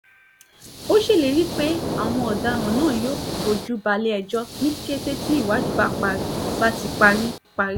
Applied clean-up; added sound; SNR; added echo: none; Hiss; 5 dB; none.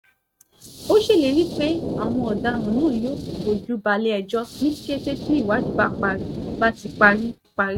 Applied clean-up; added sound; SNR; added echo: neural mask model RNNoise.